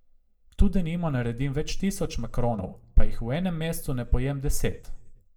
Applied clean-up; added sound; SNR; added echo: none; none; none; reverberation time 0.3 s.